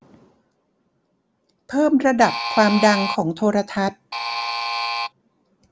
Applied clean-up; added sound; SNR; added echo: none; Alarm; 3 dB; none.